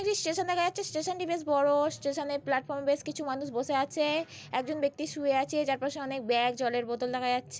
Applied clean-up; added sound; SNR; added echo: none; none; none; none.